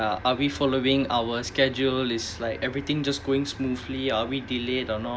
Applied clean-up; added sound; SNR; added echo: none; none; none; none.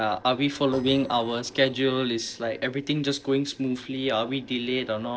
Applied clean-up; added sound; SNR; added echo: neural separator model SepFormer DNS4.